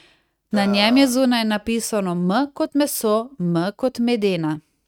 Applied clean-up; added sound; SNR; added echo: neural mask model RNNoise.